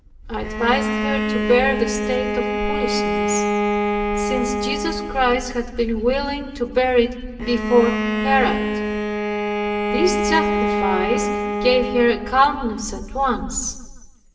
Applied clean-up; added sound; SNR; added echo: none; Bowed string instrument; 2 dB; reverberation time 1.3 s.